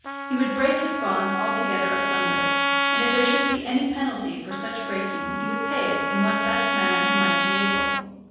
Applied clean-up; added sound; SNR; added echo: none; Trumpet; -2 dB; reverberation time 1.3 s.